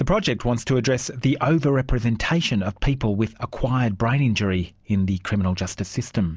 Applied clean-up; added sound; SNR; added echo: none; none; none; none.